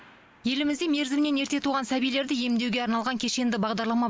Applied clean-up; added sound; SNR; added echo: none; none; none; none.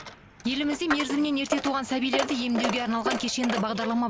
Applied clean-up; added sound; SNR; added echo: none; Coin (dropping); 6 dB; none.